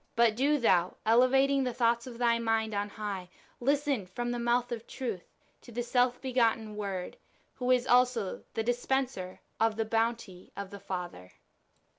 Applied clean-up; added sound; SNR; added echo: none; none; none; none.